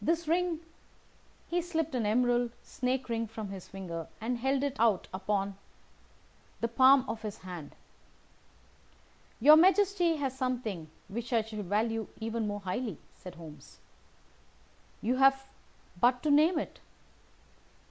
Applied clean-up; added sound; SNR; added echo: none; none; none; none.